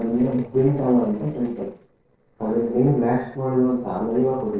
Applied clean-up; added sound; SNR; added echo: neural separator model SepFormer DNS4.